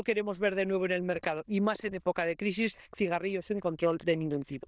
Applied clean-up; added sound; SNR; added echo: neural diffusion model UNIVERSE++.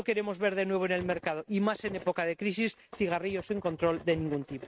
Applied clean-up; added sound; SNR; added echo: neural mask model RNNoise.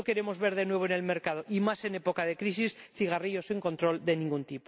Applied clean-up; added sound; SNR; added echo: none; none; none; none.